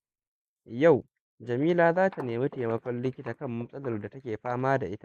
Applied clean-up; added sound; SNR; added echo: neural mask model Resemble Enhance denoiser.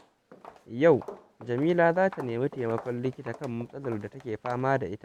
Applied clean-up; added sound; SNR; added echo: none; Walk, footsteps; 19 dB; none.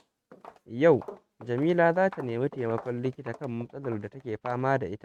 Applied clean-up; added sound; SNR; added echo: neural mask model RNNoise.